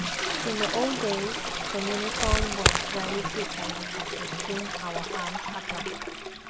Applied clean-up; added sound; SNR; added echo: none; Toilet flush + Crackle; -4 dB; none.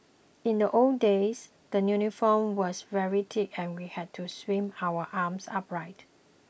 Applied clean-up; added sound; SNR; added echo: none; none; none; none.